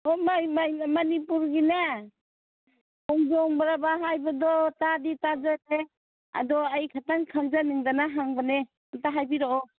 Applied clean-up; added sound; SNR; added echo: none; none; none; none.